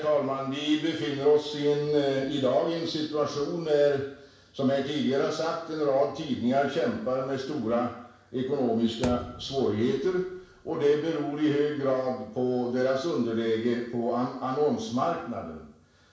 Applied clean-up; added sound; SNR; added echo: none; Thump, thud; 14 dB; reverberation time 0.7 s.